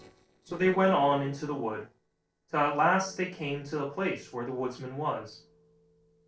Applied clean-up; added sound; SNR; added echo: neural separator model SepFormer DNS4.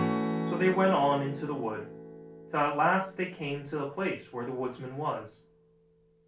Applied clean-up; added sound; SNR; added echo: none; Strum; 7 dB; reverberation time 0.3 s.